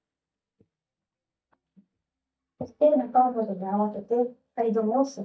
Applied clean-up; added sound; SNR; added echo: neural mask model DeepFilterNet 3.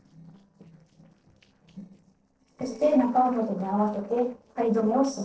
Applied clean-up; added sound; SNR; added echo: neural separator model SepFormer DNS4.